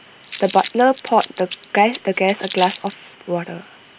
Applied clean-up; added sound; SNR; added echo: none; Crumpling, crinkling; 15 dB; none.